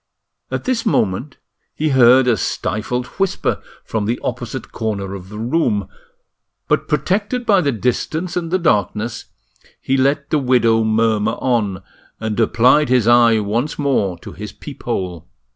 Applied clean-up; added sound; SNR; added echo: none; none; none; none.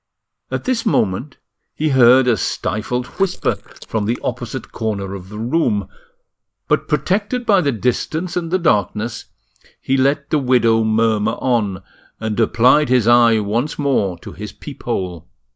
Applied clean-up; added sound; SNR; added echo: neural mask model Resemble Enhance denoiser.